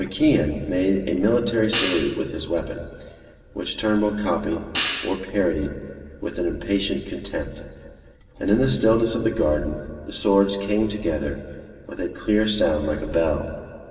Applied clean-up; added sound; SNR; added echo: none; Hi-hat; 4 dB; reverberation time 2.0 s.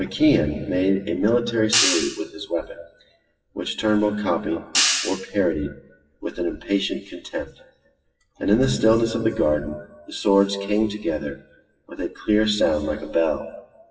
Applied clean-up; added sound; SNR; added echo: classical method WPE with log-MMSE.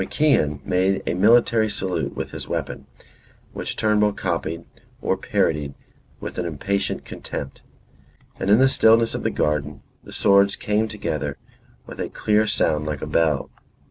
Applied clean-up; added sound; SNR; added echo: none; none; none; none.